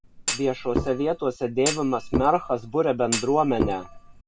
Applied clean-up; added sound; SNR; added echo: none; Thump, thud; 6 dB; none.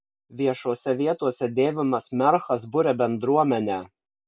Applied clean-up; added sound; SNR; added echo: none; none; none; none.